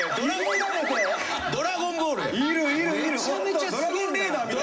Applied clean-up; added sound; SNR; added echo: none; none; none; reverberation time 0.5 s.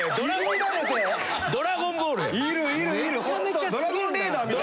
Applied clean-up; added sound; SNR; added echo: none; none; none; none.